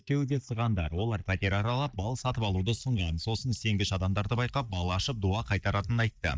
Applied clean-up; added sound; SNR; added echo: neural mask model DeepFilterNet 3.